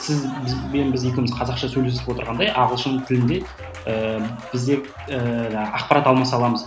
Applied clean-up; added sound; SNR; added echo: none; Applause; 17 dB; none.